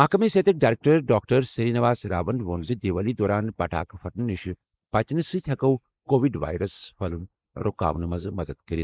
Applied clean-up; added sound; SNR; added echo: neural mask model Resemble Enhance denoiser.